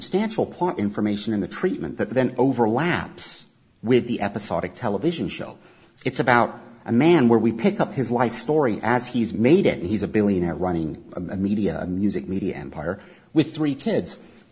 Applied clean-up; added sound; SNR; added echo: none; none; none; none.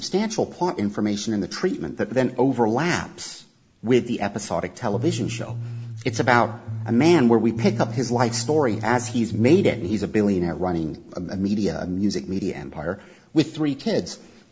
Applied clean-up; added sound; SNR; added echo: none; Bass guitar; 9 dB; none.